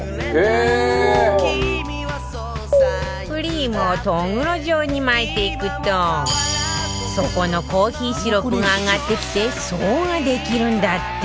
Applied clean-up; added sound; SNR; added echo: none; Bowed string instrument + Alarm; 13 dB; none.